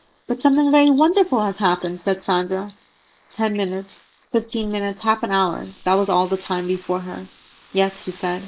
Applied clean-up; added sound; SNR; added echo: neural mask model Resemble Enhance denoiser.